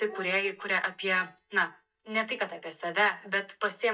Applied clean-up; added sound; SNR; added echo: neural mask model DeepFilterNet 3.